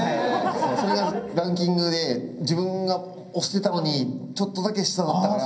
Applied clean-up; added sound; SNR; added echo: none; none; none; reverberation time 0.3 s.